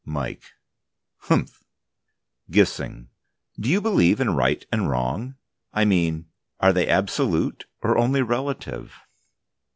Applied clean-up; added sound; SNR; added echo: none; none; none; none.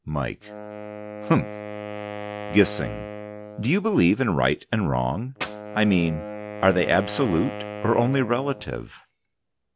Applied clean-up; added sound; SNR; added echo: none; Wind instrument, woodwind instrument + Clapping; 11 dB; none.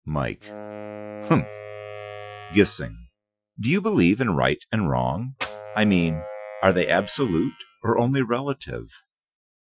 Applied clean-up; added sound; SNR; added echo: classical method Wiener filter.